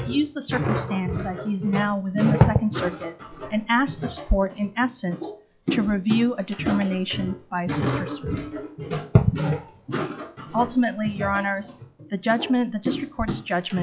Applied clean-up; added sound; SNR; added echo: classical method log-MMSE.